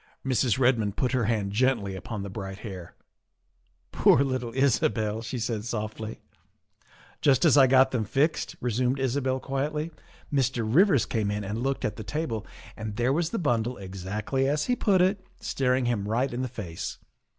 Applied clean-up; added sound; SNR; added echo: none; none; none; none.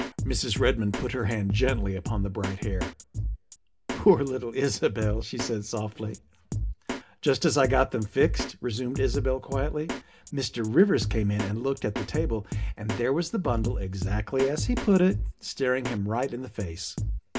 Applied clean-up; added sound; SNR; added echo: none; Drum kit; 5 dB; reverberation time 0.3 s.